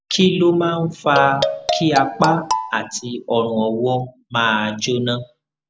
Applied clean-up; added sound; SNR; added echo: none; Marimba, xylophone; 3 dB; none.